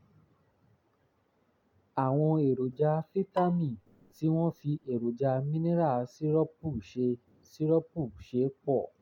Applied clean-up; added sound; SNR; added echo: none; Bowed string instrument; 18 dB; none.